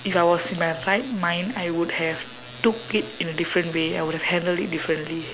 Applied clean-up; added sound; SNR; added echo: none; none; none; none.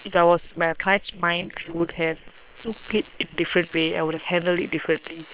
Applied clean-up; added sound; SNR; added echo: neural separator model SepFormer WHAM!.